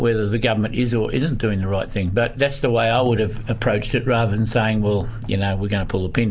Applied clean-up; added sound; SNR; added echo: none; Bass guitar; 12 dB; none.